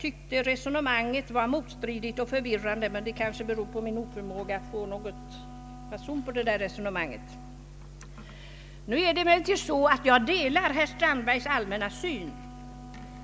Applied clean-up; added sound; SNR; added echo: none; Wind instrument, woodwind instrument; 19 dB; none.